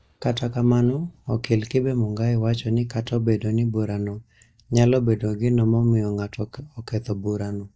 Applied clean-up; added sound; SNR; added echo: neural mask model DeepFilterNet 3.